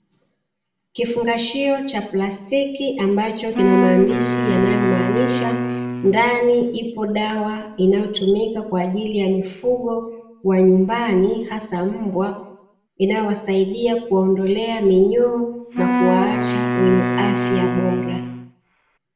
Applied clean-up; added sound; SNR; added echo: none; Wind instrument, woodwind instrument; 2 dB; reverberation time 0.6 s.